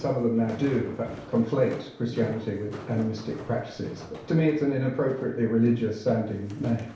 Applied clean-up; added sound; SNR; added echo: none; Walk, footsteps; 16 dB; reverberation time 0.6 s.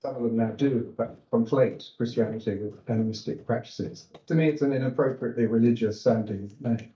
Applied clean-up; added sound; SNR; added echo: neural mask model DeepFilterNet 3.